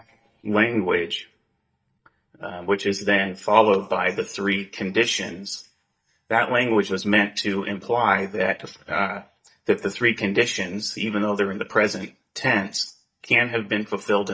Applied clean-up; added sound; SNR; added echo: neural mask model DeepFilterNet 3.